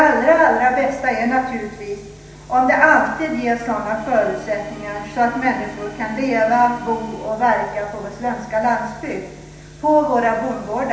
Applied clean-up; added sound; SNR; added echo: none; Organ; 20 dB; reverberation time 0.9 s.